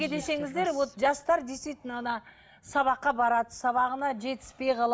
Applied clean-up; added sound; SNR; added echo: none; none; none; none.